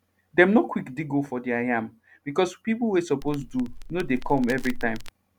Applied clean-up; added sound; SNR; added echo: none; Crackle; 8 dB; none.